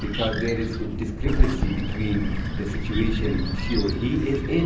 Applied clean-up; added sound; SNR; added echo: none; Bird; -1 dB; reverberation time 0.6 s.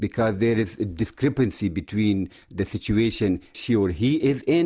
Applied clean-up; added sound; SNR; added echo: none; none; none; none.